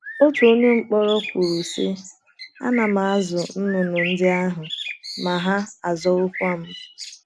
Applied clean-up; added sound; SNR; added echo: none; Bird; 11 dB; none.